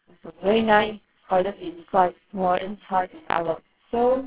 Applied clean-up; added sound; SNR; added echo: neural separator model SepFormer WHAMR!.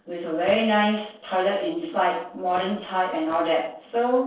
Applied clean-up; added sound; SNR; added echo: neural separator model SepFormer DNS4.